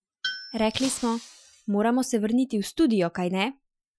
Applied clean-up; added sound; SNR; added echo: classical method Wiener filter.